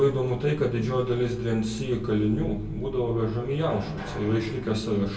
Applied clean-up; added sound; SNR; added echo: none; none; none; reverberation time 0.3 s.